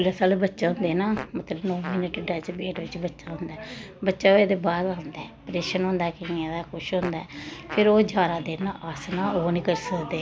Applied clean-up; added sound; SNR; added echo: none; Fart; 18 dB; none.